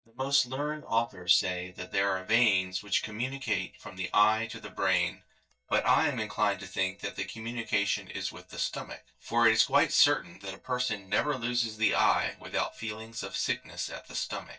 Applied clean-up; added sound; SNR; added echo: neural mask model DeepFilterNet 3.